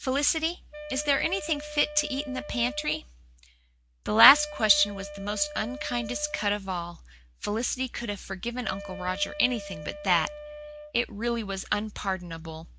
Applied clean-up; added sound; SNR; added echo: none; Wind instrument, woodwind instrument; 13 dB; none.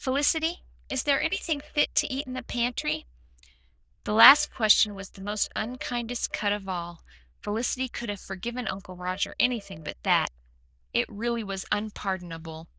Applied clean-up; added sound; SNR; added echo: neural diffusion model UNIVERSE++.